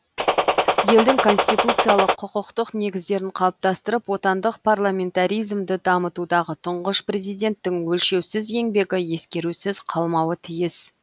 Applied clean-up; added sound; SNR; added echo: none; Gunshot, gunfire; -3 dB; none.